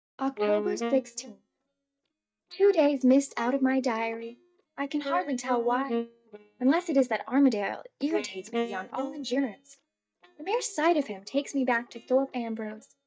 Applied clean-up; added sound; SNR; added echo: neural mask model DeepFilterNet 3.